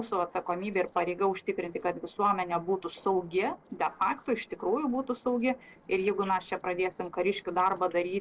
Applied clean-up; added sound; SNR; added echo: neural separator model SepFormer DNS4.